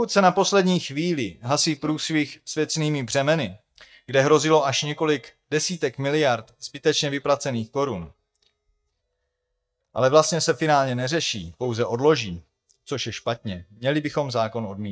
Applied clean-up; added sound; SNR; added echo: neural mask model DeepFilterNet 3.